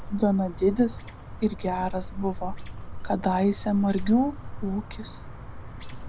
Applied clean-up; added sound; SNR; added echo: none; Chirp, tweet; 8 dB; none.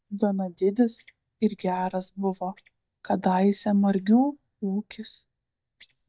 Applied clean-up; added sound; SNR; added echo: neural mask model DeepFilterNet 3.